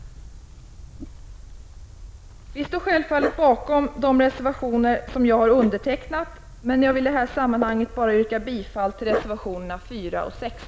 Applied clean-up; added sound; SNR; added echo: none; Dog; 13 dB; none.